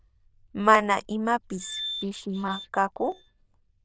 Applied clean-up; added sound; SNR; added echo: neural diffusion model UNIVERSE++.